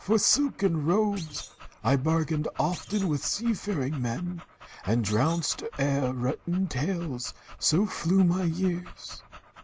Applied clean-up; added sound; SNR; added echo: none; Dog + Thump, thud; 19 dB; none.